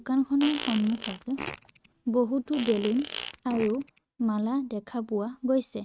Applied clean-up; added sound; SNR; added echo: neural mask model RNNoise.